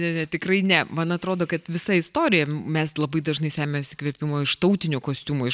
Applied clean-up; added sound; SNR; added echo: none; none; none; none.